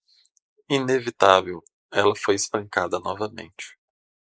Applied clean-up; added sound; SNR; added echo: neural mask model Resemble Enhance denoiser.